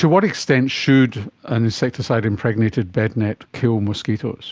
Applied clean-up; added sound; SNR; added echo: none; none; none; none.